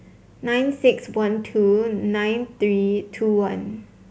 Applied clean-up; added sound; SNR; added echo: none; none; none; none.